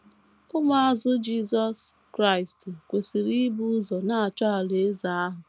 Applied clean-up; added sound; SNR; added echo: none; none; none; none.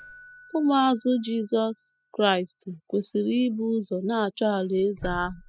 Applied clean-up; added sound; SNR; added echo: classical method spectral subtraction.